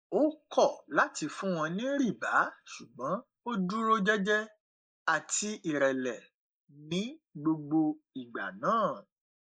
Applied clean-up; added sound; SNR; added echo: neural mask model Resemble Enhance denoiser.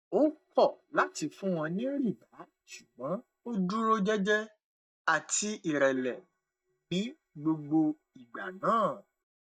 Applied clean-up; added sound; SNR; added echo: neural mask model DeepFilterNet 3.